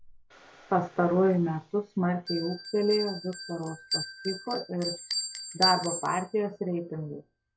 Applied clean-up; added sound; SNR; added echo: classical method log-MMSE.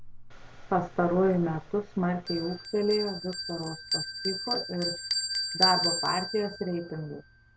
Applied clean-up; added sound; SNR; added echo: none; Bell; 4 dB; none.